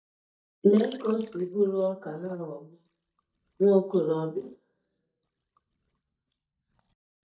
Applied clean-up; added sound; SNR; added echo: neural mask model DeepFilterNet 3.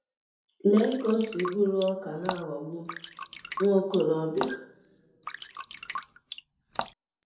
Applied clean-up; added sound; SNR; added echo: none; Drip; 11 dB; reverberation time 2.6 s.